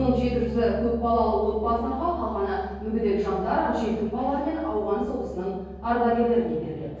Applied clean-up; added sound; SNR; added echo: none; Bass guitar; 13 dB; reverberation time 1.3 s.